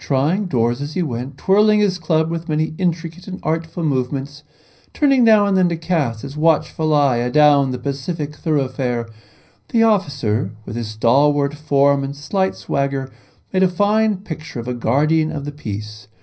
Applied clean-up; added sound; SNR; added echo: none; none; none; reverberation time 0.4 s.